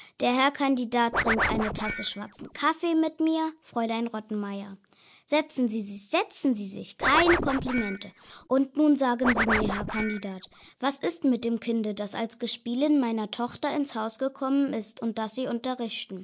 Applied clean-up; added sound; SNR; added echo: none; Scratching (performance technique); 2 dB; none.